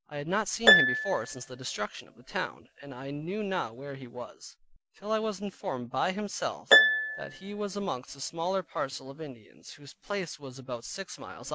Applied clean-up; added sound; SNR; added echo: none; Harp; -4 dB; none.